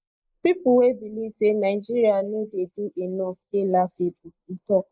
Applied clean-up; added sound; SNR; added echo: neural mask model Resemble Enhance denoiser.